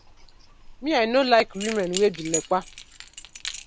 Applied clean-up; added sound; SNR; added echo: none; Keys jangling; 12 dB; none.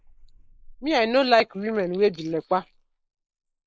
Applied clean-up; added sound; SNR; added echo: neural mask model Resemble Enhance denoiser.